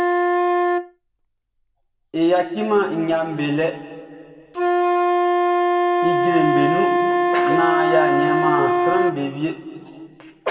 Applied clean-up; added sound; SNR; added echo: none; Wind instrument, woodwind instrument; -3 dB; reverberation time 1.9 s.